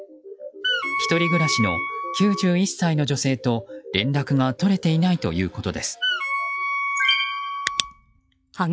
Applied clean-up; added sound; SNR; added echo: classical method log-MMSE.